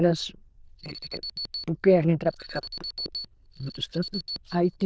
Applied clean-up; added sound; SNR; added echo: neural diffusion model UNIVERSE++.